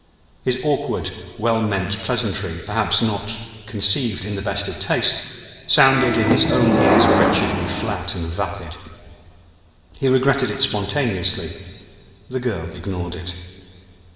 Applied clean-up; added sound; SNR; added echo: none; Subway, metro, underground / Sliding door; -5 dB; reverberation time 2.8 s.